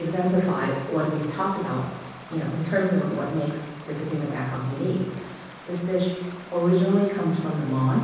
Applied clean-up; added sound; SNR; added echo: none; Stream; 18 dB; reverberation time 1.1 s.